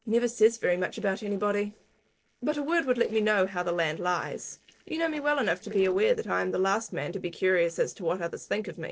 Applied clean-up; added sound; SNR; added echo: neural separator model SepFormer DNS4.